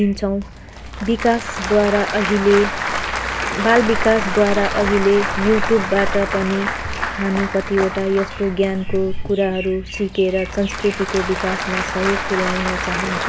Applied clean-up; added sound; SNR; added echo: none; Applause / Crowd; 4 dB; none.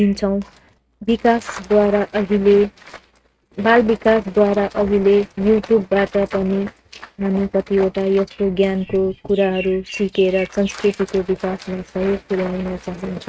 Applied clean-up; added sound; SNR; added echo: neural mask model RNNoise.